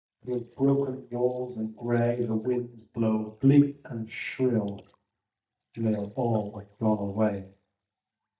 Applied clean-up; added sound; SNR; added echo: neural mask model DeepFilterNet 3.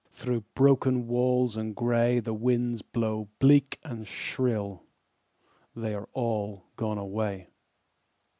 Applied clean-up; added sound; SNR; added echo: none; none; none; none.